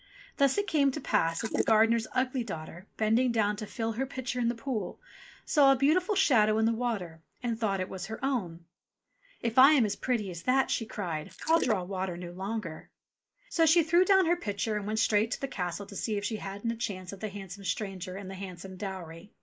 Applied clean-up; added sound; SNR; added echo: neural mask model Resemble Enhance denoiser.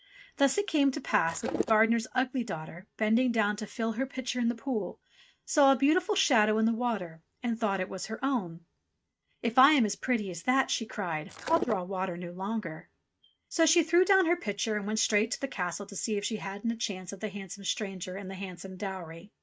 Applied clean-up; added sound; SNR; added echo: neural mask model RNNoise.